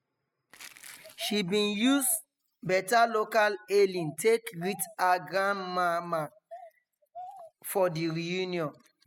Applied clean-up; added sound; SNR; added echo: classical method spectral subtraction.